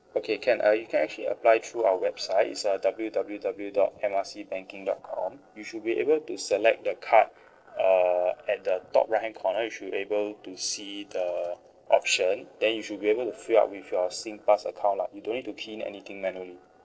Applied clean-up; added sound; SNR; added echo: neural separator model SepFormer DNS4.